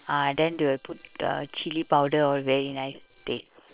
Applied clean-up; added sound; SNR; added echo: neural separator model SepFormer WHAM!.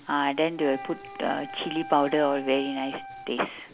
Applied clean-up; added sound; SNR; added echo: none; Wind instrument, woodwind instrument; 14 dB; none.